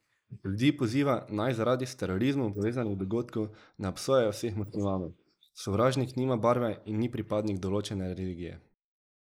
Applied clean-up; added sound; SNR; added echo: neural mask model Resemble Enhance denoiser.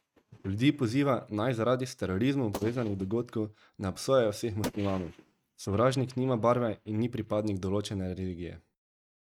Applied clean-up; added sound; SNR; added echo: neural mask model RNNoise.